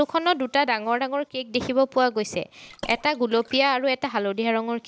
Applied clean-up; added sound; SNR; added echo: none; Water / Splash, splatter; 20 dB; none.